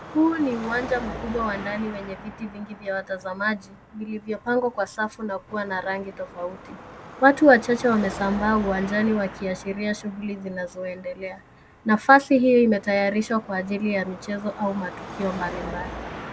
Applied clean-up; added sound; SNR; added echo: none; Car passing by / Traffic noise, roadway noise / Engine; 14 dB; none.